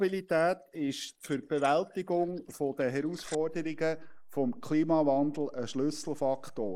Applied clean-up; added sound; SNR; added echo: neural mask model Resemble Enhance denoiser.